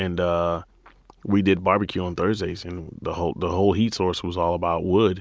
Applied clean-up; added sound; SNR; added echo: none; none; none; none.